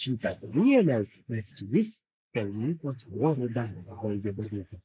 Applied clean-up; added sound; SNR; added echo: neural mask model Resemble Enhance denoiser.